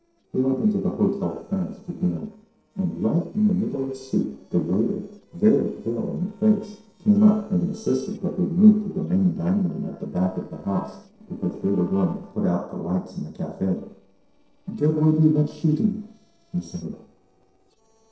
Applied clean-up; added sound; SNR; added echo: neural separator model SepFormer DNS4.